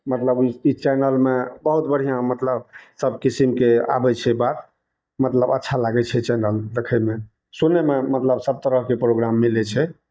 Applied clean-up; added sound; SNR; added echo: neural mask model DeepFilterNet 3.